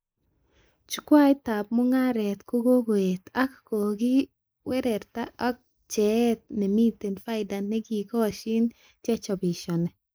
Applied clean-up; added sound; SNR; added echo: neural mask model Resemble Enhance denoiser.